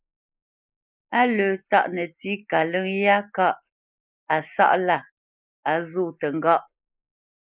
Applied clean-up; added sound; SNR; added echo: neural mask model Resemble Enhance denoiser.